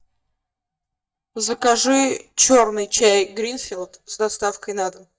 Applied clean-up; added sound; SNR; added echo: neural mask model DeepFilterNet 3.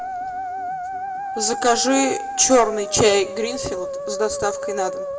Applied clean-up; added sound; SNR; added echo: none; Musical instrument; 7 dB; reverberation time 0.7 s.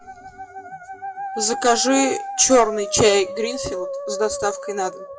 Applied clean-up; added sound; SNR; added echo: classical method WPE with log-MMSE.